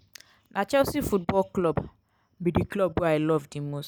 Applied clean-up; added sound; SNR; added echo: none; none; none; none.